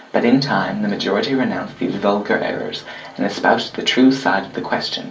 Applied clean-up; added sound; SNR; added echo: none; none; none; reverberation time 0.3 s.